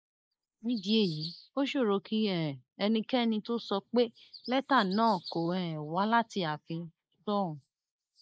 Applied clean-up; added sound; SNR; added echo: neural mask model Resemble Enhance denoiser.